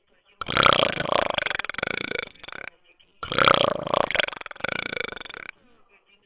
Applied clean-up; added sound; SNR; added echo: neural separator model SepFormer WHAMR!.